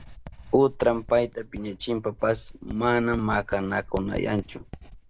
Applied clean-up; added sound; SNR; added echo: none; Writing; 15 dB; none.